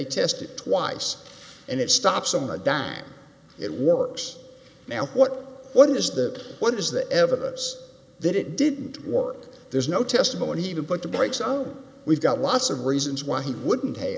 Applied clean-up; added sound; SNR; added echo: none; none; none; none.